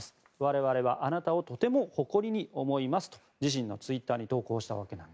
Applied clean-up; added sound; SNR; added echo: none; none; none; none.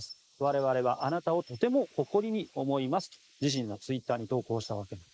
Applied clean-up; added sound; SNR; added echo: neural mask model Resemble Enhance denoiser.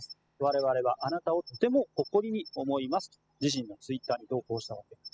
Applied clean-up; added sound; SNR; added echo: classical method spectral subtraction.